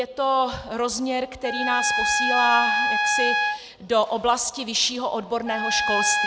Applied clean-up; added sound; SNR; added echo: none; Trumpet; 1 dB; none.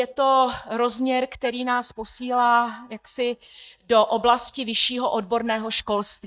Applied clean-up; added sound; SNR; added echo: neural mask model DeepFilterNet 3.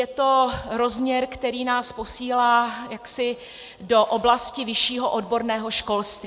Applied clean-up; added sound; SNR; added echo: none; none; none; none.